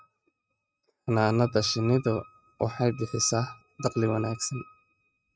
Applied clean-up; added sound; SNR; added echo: neural mask model RNNoise.